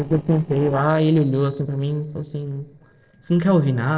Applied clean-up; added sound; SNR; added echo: neural separator model SepFormer DNS4.